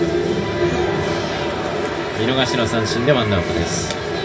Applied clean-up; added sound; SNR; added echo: none; none; none; reverberation time 0.1 s.